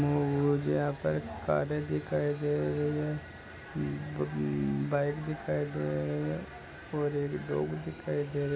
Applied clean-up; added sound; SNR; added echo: none; none; none; none.